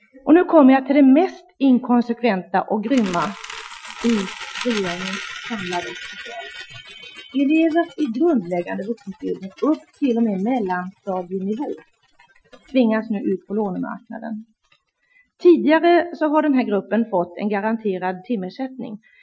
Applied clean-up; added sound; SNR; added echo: classical method Wiener filter.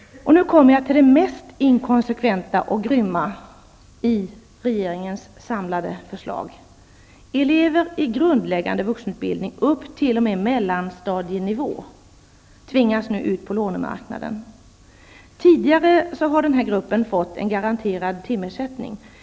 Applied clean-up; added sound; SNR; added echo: none; none; none; none.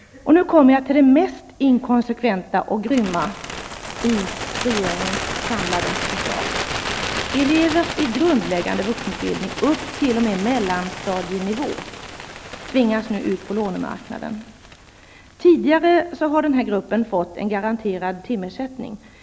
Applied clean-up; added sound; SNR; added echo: none; Bird; 10 dB; none.